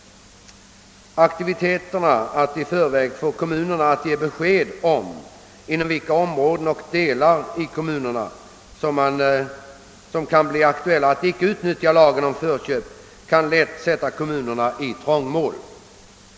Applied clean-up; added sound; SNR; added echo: none; none; none; none.